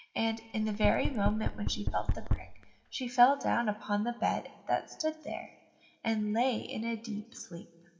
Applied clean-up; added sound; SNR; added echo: none; Knock; 1 dB; reverberation time 1.3 s.